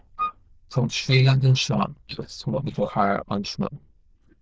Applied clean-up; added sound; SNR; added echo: neural diffusion model UNIVERSE++.